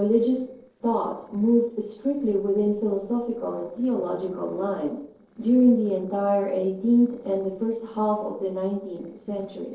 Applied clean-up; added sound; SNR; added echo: neural separator model SepFormer DNS4.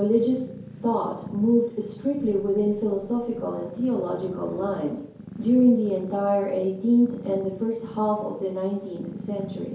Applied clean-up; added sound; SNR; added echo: none; Purr; 15 dB; reverberation time 2.4 s.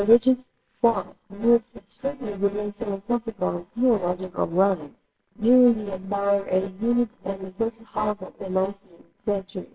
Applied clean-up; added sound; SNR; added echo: neural separator model SepFormer WHAMR!.